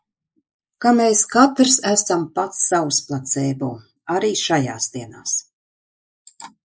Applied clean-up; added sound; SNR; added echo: neural mask model Resemble Enhance denoiser.